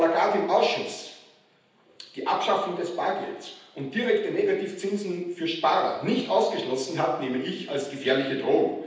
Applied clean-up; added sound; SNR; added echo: none; none; none; reverberation time 0.9 s.